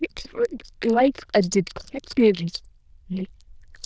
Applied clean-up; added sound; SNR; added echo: neural diffusion model UNIVERSE++.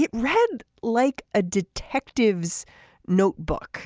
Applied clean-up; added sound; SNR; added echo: none; none; none; none.